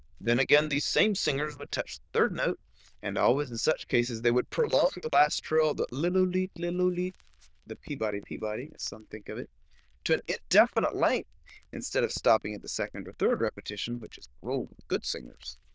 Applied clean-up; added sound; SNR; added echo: neural diffusion model UNIVERSE++.